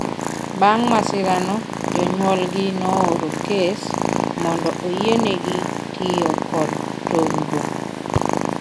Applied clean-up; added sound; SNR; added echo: none; Purr; 1 dB; none.